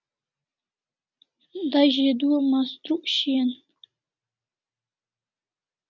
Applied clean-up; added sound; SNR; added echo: none; none; none; none.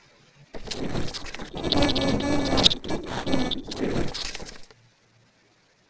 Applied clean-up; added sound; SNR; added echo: neural separator model SepFormer DNS4.